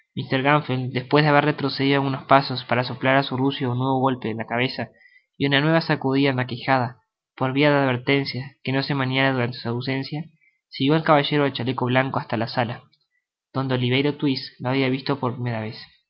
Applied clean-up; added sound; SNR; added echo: none; none; none; none.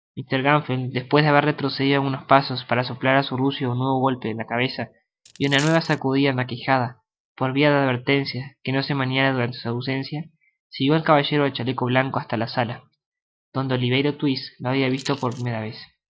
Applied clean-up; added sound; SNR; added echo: neural mask model DeepFilterNet 3.